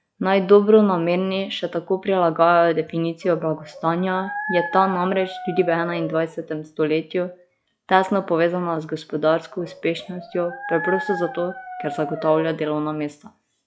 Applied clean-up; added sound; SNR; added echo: classical method log-MMSE.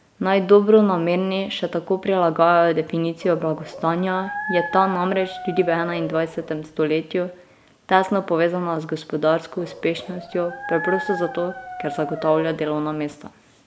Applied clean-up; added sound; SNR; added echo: none; Dog; 11 dB; none.